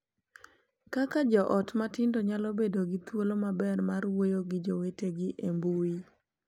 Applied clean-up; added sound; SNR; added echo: none; none; none; none.